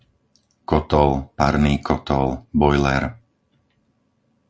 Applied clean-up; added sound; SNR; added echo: none; none; none; none.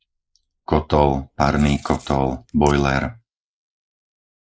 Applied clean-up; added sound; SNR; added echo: neural mask model Resemble Enhance denoiser.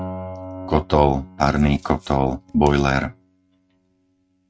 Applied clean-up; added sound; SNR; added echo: neural mask model RNNoise.